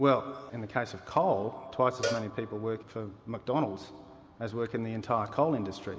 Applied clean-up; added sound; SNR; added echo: none; Cowbell; 9 dB; none.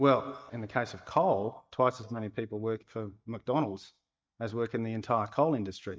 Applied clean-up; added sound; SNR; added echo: neural mask model DeepFilterNet 3.